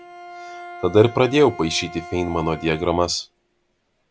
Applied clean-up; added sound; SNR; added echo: none; Bowed string instrument; 17 dB; none.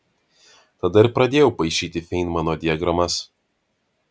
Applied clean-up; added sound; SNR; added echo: none; none; none; none.